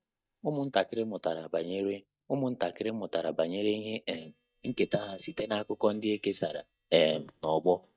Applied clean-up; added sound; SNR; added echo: neural mask model DeepFilterNet 3.